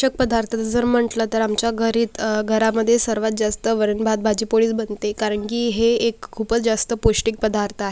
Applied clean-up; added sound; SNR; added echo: neural mask model Resemble Enhance denoiser.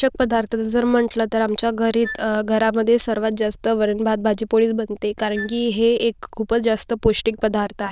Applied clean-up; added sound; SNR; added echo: neural diffusion model UNIVERSE++.